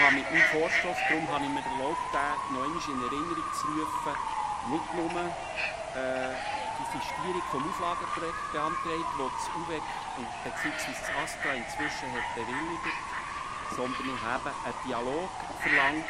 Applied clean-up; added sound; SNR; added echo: none; Bird / Fowl; -4 dB; none.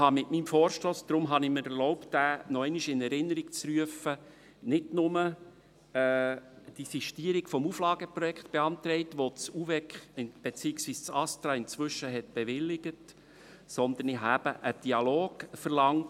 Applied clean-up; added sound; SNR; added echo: none; none; none; none.